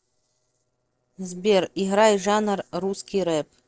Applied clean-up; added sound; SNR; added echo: neural separator model SepFormer DNS4.